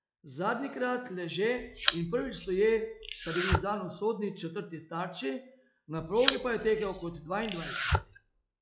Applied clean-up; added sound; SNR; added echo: classical method log-MMSE.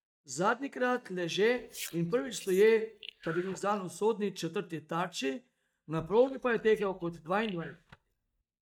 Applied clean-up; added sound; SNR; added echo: neural mask model DeepFilterNet 3.